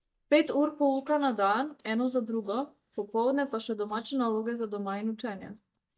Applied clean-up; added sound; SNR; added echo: neural mask model DeepFilterNet 3.